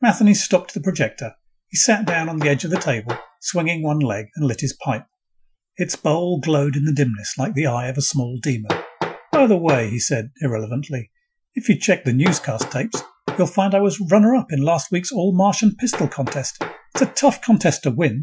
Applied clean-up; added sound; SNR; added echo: classical method Wiener filter.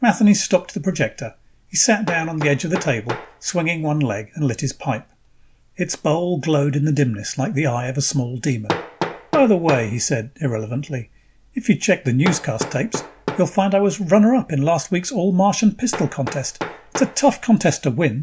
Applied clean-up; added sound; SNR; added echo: none; Hammer; 14 dB; none.